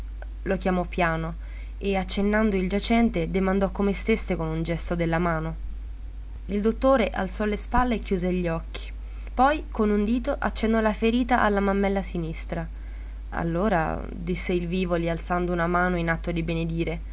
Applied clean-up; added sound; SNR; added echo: none; none; none; none.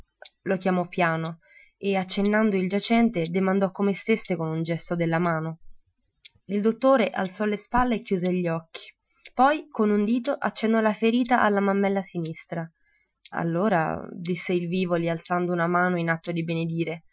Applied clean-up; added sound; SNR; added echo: classical method Wiener filter.